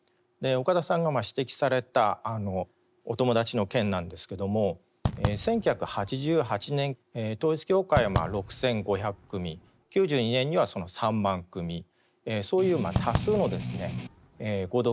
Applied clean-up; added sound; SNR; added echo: none; Fireworks + Strum; 6 dB; none.